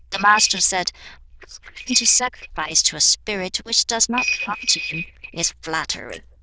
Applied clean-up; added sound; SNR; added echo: neural diffusion model UNIVERSE++.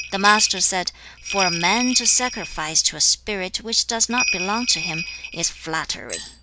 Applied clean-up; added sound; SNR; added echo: none; Bell; 7 dB; none.